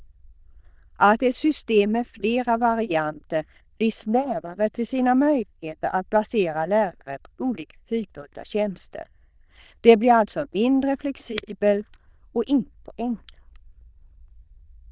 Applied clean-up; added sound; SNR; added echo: neural diffusion model UNIVERSE++.